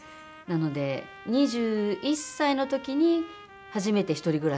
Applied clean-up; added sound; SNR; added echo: none; Trumpet; 20 dB; none.